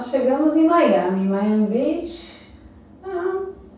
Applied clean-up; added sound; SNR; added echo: none; none; none; reverberation time 0.7 s.